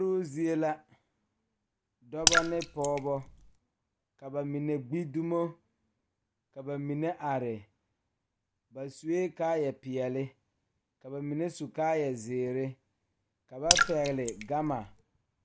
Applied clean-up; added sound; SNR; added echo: none; Raindrop / Splash, splatter; -3 dB; none.